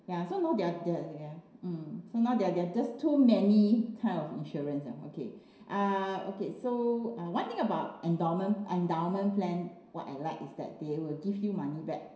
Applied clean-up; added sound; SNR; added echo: none; none; none; reverberation time 0.7 s.